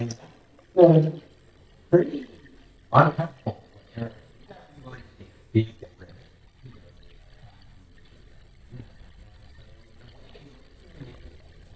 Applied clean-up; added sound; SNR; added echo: neural mask model DeepFilterNet 3.